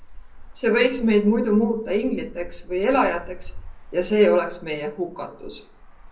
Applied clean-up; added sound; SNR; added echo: none; Traffic noise, roadway noise; 15 dB; reverberation time 0.5 s.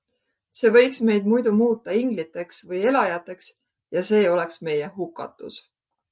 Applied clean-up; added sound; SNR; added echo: none; none; none; none.